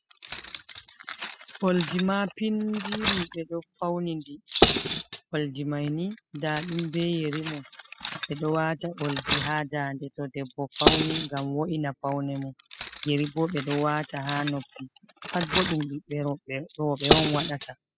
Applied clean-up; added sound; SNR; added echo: classical method spectral subtraction.